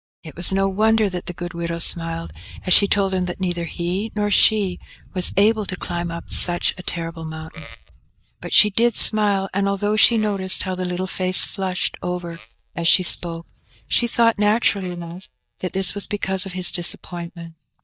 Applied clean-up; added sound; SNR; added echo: neural mask model DeepFilterNet 3.